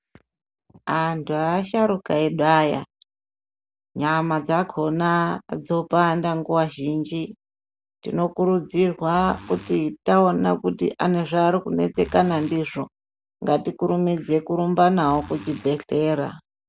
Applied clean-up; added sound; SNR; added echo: none; Zipper (clothing); 18 dB; none.